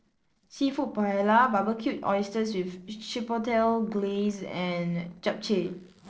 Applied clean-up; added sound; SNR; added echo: neural separator model SepFormer DNS4.